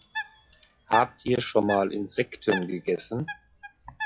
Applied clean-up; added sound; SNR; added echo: classical method log-MMSE.